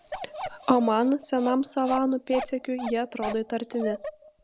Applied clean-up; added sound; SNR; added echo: none; Bark; 11 dB; none.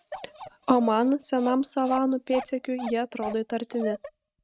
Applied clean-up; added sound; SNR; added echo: neural mask model RNNoise.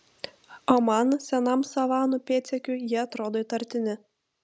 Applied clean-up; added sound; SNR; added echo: none; none; none; none.